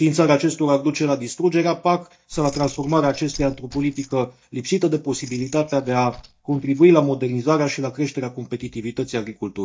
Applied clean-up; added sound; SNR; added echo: neural mask model DeepFilterNet 3.